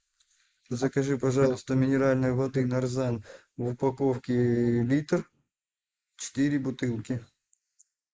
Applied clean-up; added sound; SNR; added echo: neural mask model Resemble Enhance denoiser.